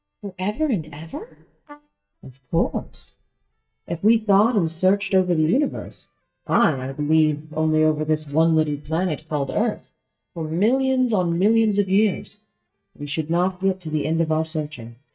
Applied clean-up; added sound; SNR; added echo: neural mask model DeepFilterNet 3.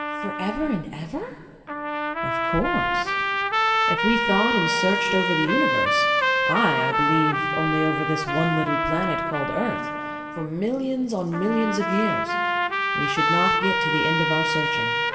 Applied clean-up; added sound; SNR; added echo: none; Trumpet; -3 dB; reverberation time 2.1 s.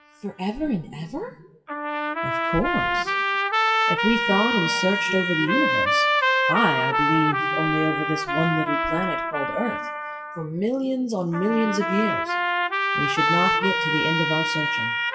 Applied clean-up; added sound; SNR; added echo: classical method WPE with log-MMSE.